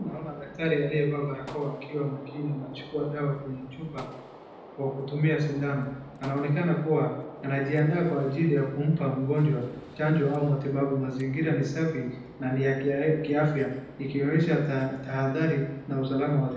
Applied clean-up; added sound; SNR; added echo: none; Gunshot, gunfire; 19 dB; reverberation time 0.8 s.